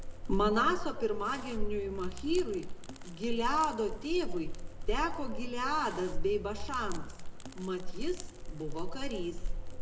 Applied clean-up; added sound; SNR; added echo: none; Crackle; 0 dB; reverberation time 0.6 s.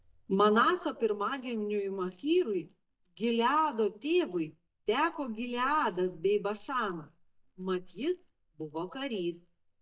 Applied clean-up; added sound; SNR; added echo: neural mask model DeepFilterNet 3.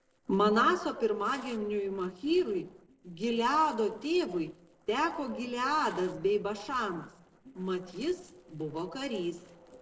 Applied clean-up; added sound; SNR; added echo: neural separator model SepFormer DNS4.